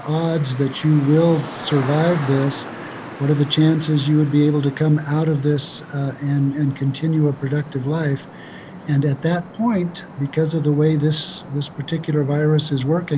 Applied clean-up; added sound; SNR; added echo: none; Traffic noise, roadway noise; 16 dB; none.